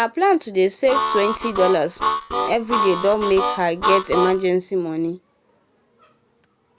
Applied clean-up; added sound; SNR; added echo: none; Harmonica; 2 dB; none.